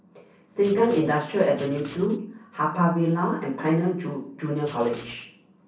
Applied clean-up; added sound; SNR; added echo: none; Writing; 17 dB; reverberation time 0.6 s.